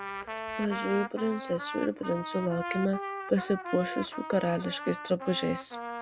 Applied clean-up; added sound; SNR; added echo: none; Trumpet; 8 dB; none.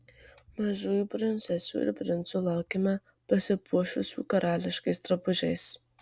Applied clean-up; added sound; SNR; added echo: none; none; none; none.